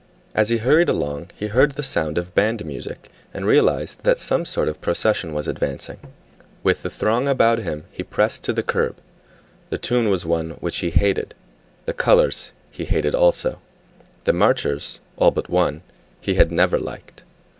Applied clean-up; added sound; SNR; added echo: none; none; none; none.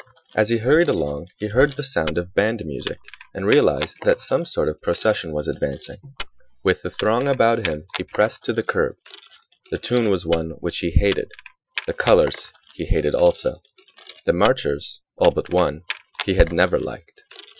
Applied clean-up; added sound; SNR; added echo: classical method Wiener filter.